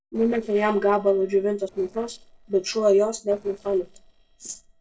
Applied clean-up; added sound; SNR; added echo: neural separator model SepFormer DNS4.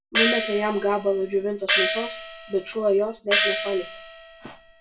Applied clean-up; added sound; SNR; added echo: none; Gong; 1 dB; reverberation time 0.2 s.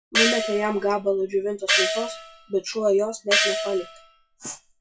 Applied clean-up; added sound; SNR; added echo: classical method WPE with log-MMSE.